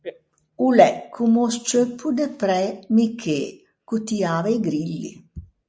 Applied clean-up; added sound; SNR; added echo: none; none; none; none.